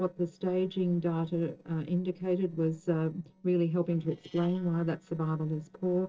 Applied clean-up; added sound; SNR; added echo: neural separator model SepFormer DNS4.